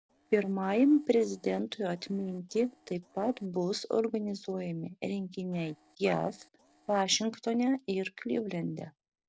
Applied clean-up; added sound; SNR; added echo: neural separator model SepFormer DNS4.